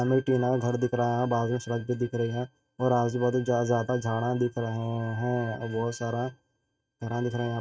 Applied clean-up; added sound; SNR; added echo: neural mask model RNNoise.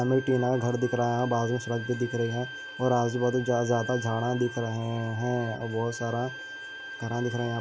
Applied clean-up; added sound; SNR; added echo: none; Bowed string instrument; 12 dB; none.